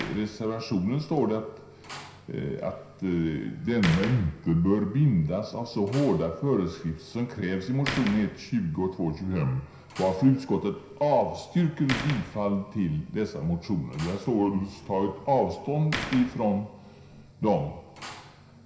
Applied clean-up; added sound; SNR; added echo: none; Slam; 15 dB; reverberation time 0.5 s.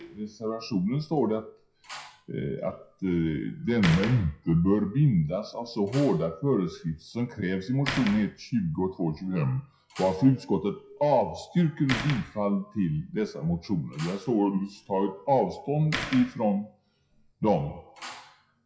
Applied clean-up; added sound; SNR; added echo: classical method WPE with log-MMSE.